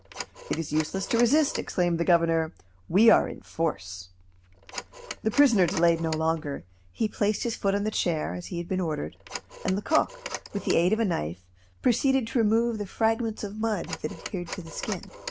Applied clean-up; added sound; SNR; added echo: none; Telephone; 15 dB; none.